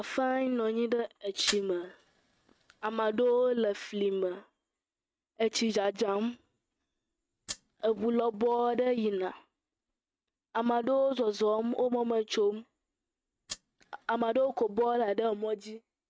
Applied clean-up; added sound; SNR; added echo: neural mask model RNNoise.